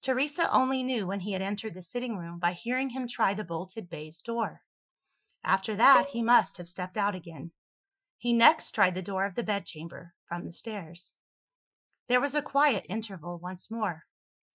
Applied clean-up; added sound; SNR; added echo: classical method Wiener filter.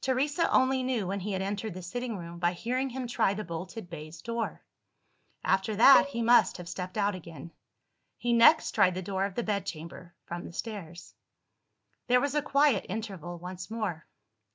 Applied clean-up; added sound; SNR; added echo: none; Bowed string instrument; 10 dB; none.